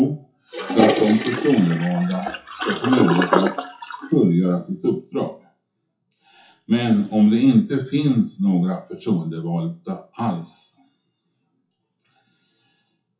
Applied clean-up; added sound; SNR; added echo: classical method WPE with log-MMSE.